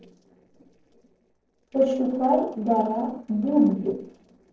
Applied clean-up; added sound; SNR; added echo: neural separator model SepFormer DNS4.